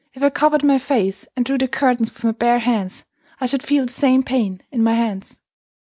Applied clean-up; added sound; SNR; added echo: none; none; none; none.